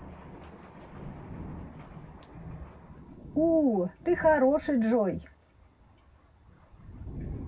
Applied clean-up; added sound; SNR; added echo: none; Thunder; 14 dB; reverberation time 0.4 s.